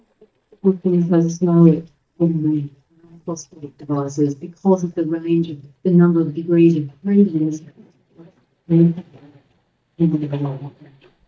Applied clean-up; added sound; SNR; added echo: neural mask model DeepFilterNet 3.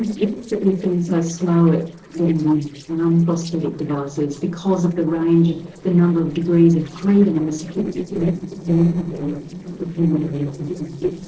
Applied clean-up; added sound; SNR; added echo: neural separator model SepFormer DNS4.